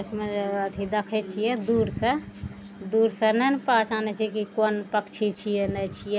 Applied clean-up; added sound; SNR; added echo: none; none; none; none.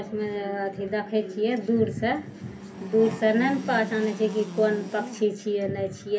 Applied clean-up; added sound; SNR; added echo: none; Buzz; 11 dB; reverberation time 0.3 s.